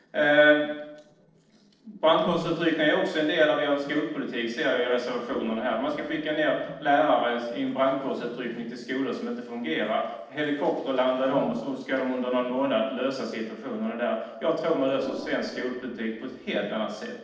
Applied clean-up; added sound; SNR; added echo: neural separator model SepFormer DNS4.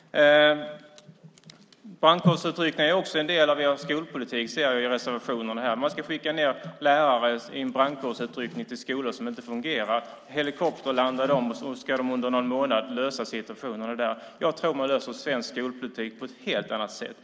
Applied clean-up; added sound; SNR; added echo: none; none; none; none.